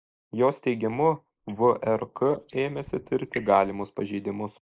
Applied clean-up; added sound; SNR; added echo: neural mask model Resemble Enhance denoiser.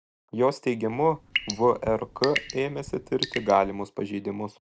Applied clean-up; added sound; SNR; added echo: none; Drip / Sink (filling or washing) / Water tap, faucet / Water; 9 dB; none.